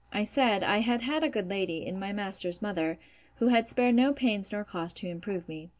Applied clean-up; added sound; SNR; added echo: none; none; none; none.